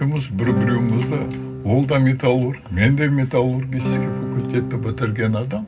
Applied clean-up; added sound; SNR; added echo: none; Acoustic guitar / Strum; 5 dB; reverberation time 0.4 s.